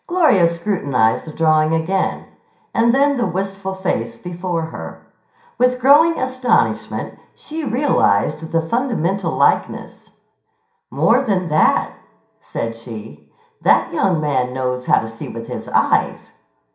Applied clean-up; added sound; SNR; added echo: none; none; none; reverberation time 0.5 s.